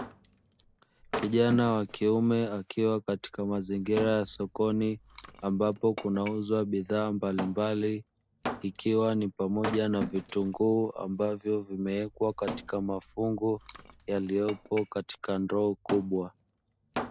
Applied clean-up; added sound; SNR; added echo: none; Wood; 13 dB; none.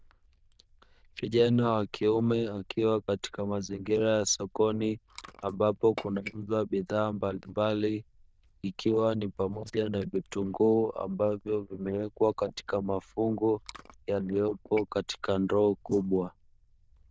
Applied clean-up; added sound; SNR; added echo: neural diffusion model UNIVERSE++.